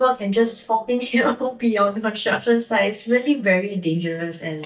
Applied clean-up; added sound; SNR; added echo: neural mask model DeepFilterNet 3.